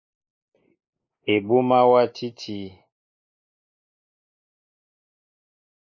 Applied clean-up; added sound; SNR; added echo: neural mask model Resemble Enhance denoiser.